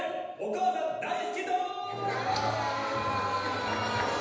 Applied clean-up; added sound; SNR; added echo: none; none; none; reverberation time 1.1 s.